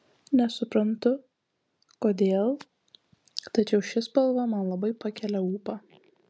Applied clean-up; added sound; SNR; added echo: none; none; none; none.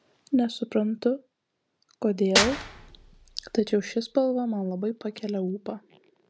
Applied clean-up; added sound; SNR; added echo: none; Clapping / Drum kit; 3 dB; none.